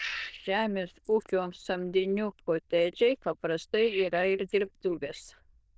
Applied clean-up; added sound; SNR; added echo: neural diffusion model UNIVERSE++.